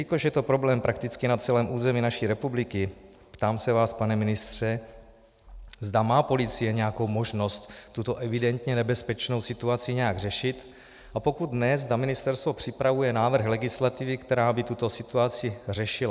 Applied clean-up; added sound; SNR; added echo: none; none; none; none.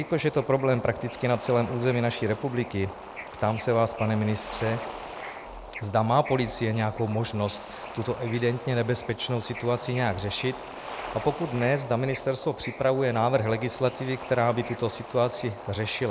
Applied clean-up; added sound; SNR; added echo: none; Bird / Ocean; 13 dB; none.